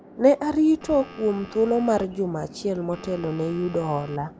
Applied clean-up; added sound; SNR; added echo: none; Chatter / Traffic noise, roadway noise / Train + Telephone; 19 dB; none.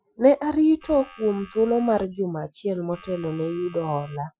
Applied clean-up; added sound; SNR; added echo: classical method Wiener filter.